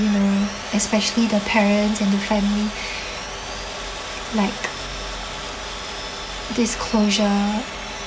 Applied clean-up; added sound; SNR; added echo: none; Sawing; 12 dB; reverberation time 1.4 s.